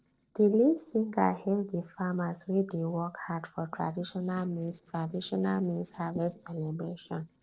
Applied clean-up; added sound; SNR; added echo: neural separator model SepFormer DNS4.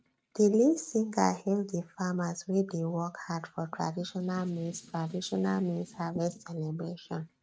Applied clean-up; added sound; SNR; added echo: neural mask model RNNoise.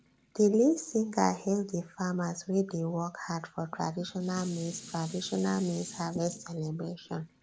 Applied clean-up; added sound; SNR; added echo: none; Dishes, pots, and pans; 19 dB; none.